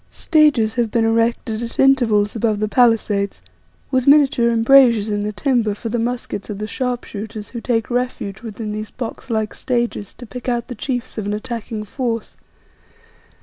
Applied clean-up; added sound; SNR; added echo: none; none; none; none.